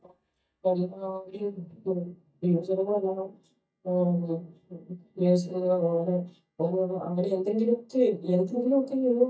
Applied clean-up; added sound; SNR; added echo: neural mask model DeepFilterNet 3.